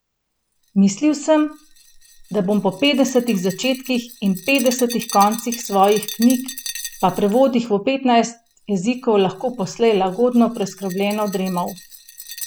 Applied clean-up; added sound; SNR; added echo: none; Glass; 17 dB; none.